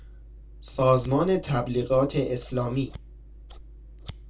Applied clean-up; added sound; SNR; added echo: none; Scissors; 17 dB; reverberation time 0.2 s.